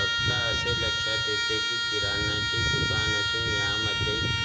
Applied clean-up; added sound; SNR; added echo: none; Trumpet; -5 dB; reverberation time 1.8 s.